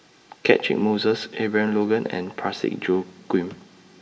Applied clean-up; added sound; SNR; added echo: none; none; none; reverberation time 2.3 s.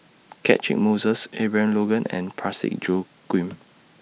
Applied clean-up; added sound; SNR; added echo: none; none; none; none.